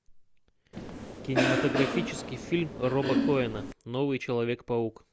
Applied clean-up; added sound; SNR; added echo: none; Cough; 0 dB; none.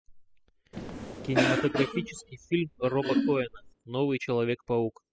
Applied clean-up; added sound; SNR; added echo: classical method spectral subtraction.